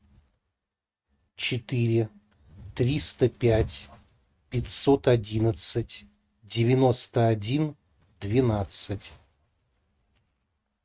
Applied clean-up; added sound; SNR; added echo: neural mask model RNNoise.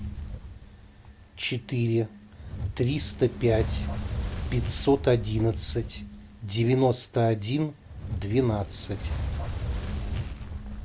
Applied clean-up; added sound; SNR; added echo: none; Fire; 7 dB; none.